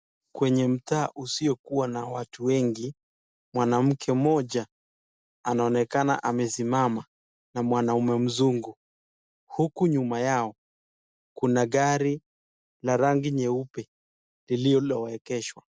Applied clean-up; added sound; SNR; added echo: none; none; none; none.